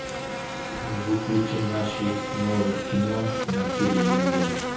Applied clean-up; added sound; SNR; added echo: none; Buzz; 3 dB; reverberation time 2.0 s.